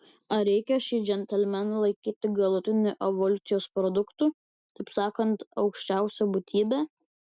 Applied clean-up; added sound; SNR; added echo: none; none; none; none.